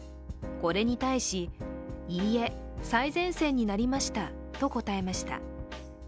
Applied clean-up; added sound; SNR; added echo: none; none; none; none.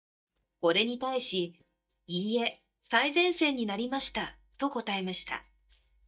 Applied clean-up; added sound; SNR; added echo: neural mask model DeepFilterNet 3.